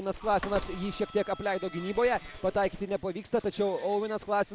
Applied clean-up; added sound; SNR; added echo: none; Slam + Gunshot, gunfire; 15 dB; none.